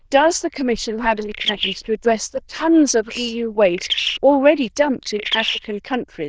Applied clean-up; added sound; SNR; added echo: neural diffusion model UNIVERSE++.